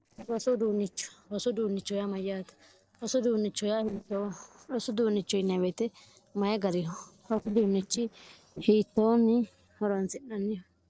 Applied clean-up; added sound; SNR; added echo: neural separator model SepFormer DNS4.